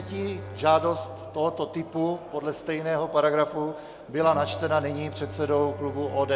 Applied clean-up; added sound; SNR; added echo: none; Bowed string instrument; 15 dB; none.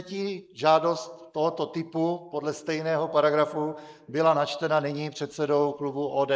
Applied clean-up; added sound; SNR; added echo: neural mask model Resemble Enhance denoiser.